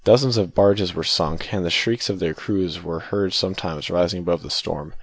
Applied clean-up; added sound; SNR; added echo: none; none; none; none.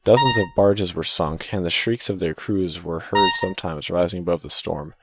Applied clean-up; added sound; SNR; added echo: neural mask model RNNoise.